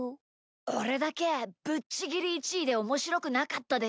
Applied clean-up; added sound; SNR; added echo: none; none; none; none.